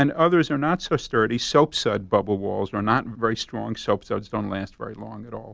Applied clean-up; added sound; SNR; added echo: none; none; none; none.